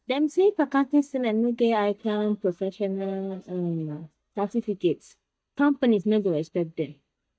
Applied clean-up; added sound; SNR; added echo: neural mask model DeepFilterNet 3.